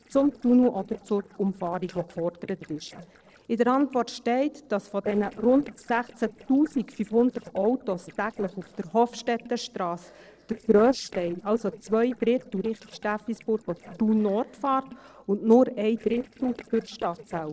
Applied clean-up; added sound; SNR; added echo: neural separator model SepFormer DNS4.